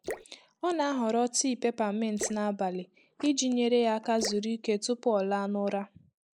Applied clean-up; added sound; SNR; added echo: neural mask model Resemble Enhance denoiser.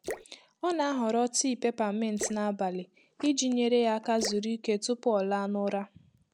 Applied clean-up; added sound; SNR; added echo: none; Drip / Splash, splatter; 17 dB; none.